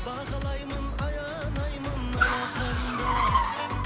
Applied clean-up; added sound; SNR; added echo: none; Car; 1 dB; none.